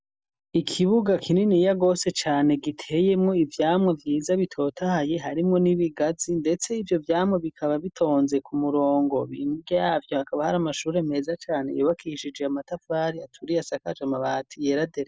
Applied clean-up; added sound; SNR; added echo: none; none; none; none.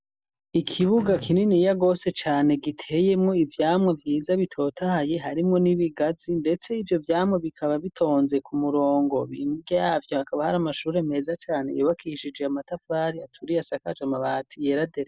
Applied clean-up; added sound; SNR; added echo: none; Cough; 18 dB; none.